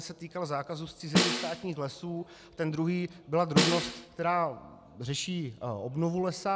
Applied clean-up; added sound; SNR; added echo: none; Snare drum; -2 dB; none.